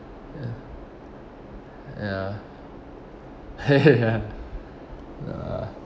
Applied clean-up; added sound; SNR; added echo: none; none; none; none.